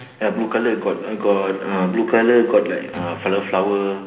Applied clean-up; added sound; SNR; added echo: none; Electric guitar; 19 dB; reverberation time 1.1 s.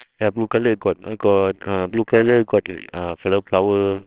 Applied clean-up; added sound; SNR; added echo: neural separator model SepFormer WHAMR!.